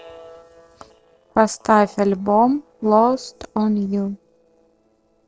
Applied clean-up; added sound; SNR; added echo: neural separator model SepFormer DNS4.